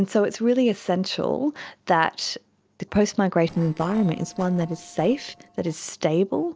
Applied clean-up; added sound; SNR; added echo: neural separator model SepFormer DNS4.